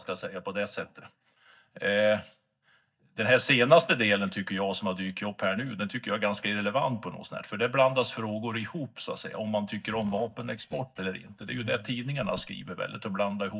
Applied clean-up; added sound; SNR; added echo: neural mask model DeepFilterNet 3.